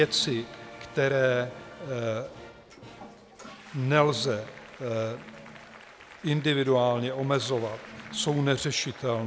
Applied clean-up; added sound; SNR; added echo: none; Toilet flush / Water + Applause; 17 dB; none.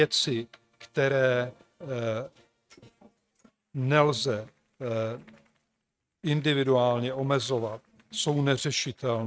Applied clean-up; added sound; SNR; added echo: neural mask model RNNoise.